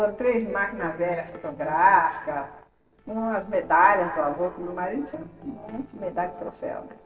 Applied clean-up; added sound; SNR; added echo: neural separator model SepFormer DNS4.